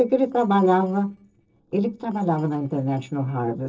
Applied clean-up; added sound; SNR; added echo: neural separator model SepFormer DNS4.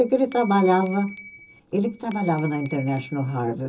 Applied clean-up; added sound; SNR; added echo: none; Glass / Bell; 12 dB; reverberation time 0.2 s.